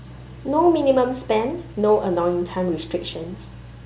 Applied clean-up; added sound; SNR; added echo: none; Engine; 18 dB; none.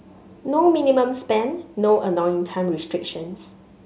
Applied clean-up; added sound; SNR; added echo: none; none; none; none.